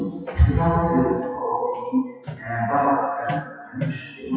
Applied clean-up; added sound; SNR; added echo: classical method WPE with log-MMSE.